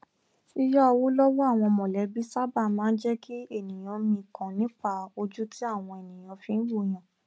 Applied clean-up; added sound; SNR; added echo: none; none; none; none.